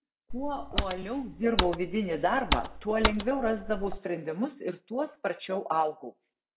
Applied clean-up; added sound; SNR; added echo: none; Computer keyboard; 2 dB; none.